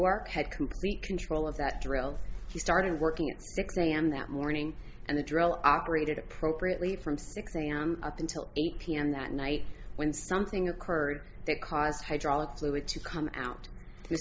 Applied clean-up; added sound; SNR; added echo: none; none; none; none.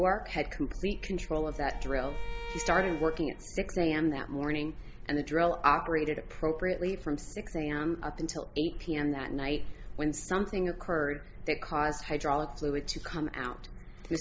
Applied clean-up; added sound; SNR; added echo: none; Bowed string instrument; 15 dB; none.